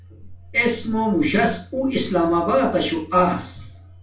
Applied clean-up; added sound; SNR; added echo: none; none; none; reverberation time 0.3 s.